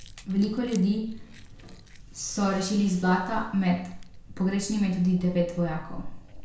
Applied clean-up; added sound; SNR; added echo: none; Chewing, mastication; 14 dB; reverberation time 0.5 s.